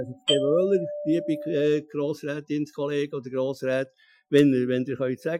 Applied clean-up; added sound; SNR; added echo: classical method Wiener filter.